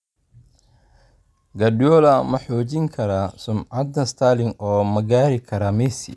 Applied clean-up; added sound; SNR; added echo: none; none; none; none.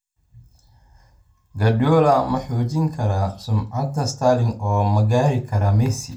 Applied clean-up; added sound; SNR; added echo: none; none; none; reverberation time 0.3 s.